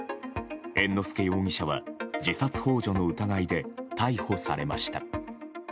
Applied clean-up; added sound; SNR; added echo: none; none; none; none.